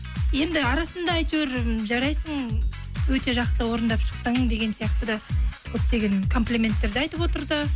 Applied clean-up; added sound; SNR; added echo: none; none; none; none.